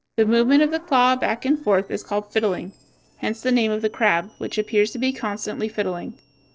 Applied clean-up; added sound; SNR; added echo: neural separator model SepFormer DNS4.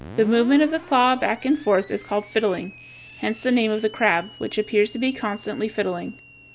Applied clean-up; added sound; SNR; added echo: none; Screech; 20 dB; none.